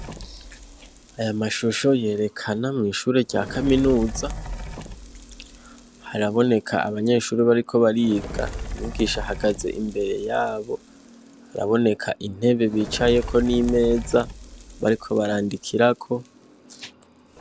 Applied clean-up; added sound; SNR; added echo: none; Fire; 13 dB; none.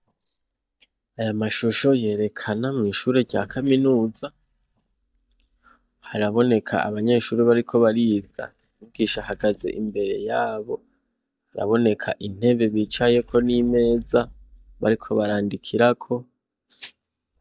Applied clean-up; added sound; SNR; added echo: neural mask model DeepFilterNet 3.